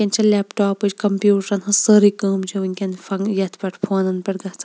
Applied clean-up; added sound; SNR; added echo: none; none; none; none.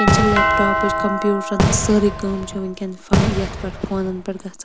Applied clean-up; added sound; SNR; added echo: none; Doorbell + Fireworks; -2 dB; none.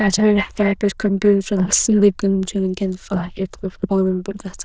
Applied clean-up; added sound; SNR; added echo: neural diffusion model UNIVERSE++.